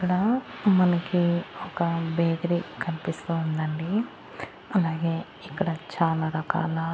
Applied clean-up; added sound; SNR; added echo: none; none; none; none.